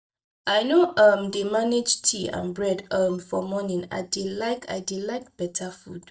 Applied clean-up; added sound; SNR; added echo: neural mask model DeepFilterNet 3.